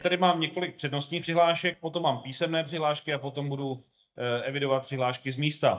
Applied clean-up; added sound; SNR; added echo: neural mask model DeepFilterNet 3.